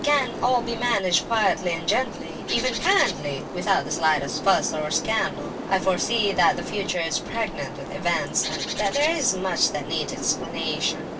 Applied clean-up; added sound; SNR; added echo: none; Bird; 7 dB; reverberation time 0.1 s.